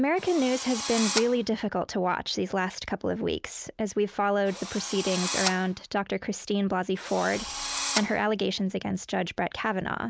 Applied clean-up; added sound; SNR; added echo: none; Drill; 6 dB; none.